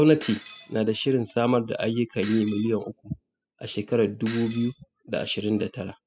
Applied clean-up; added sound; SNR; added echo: classical method spectral subtraction.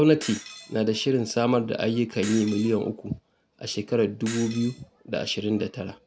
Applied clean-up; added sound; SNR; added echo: none; Shatter; 19 dB; none.